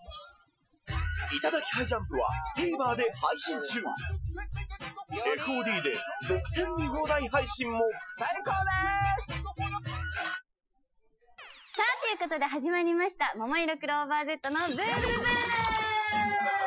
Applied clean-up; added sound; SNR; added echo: classical method Wiener filter.